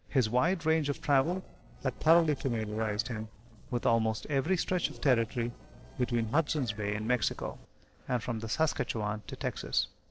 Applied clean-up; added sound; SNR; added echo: neural separator model SepFormer DNS4.